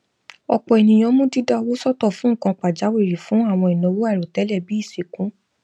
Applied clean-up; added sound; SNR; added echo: none; none; none; none.